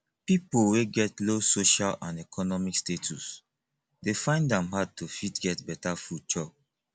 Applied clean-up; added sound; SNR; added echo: none; none; none; none.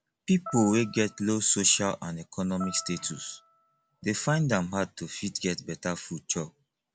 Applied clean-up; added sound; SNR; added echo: none; Piano; 18 dB; none.